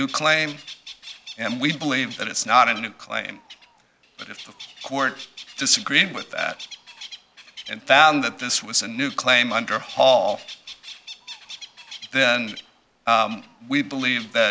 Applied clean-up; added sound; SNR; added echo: none; Bird; 19 dB; none.